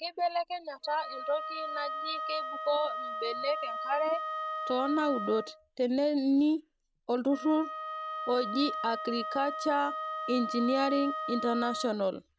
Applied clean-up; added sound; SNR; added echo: none; Wind instrument, woodwind instrument; 6 dB; none.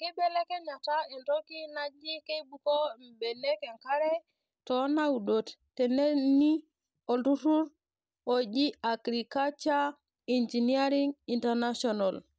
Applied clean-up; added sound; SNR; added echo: none; none; none; none.